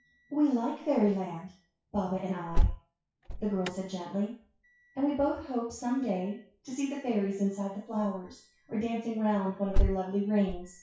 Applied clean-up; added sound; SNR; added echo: classical method WPE with log-MMSE.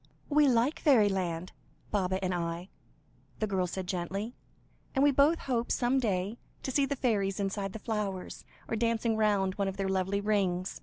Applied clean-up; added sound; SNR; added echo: none; none; none; none.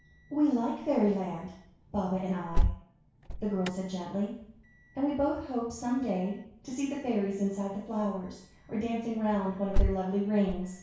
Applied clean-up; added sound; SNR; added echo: none; Alarm; 4 dB; reverberation time 0.6 s.